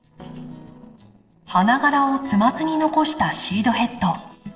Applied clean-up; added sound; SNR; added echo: neural separator model SepFormer DNS4.